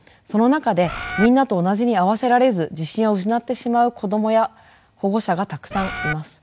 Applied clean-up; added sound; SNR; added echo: none; Bird; 7 dB; none.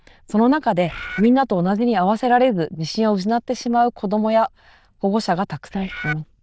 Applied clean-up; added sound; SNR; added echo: neural diffusion model UNIVERSE++.